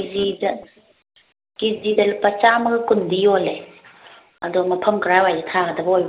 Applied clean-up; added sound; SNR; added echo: none; none; none; none.